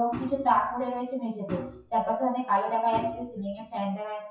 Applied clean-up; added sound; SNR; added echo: classical method WPE with log-MMSE.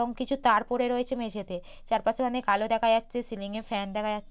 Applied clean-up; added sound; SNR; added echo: none; none; none; none.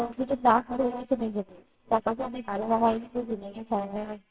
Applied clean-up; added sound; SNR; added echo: neural separator model SepFormer WHAMR!.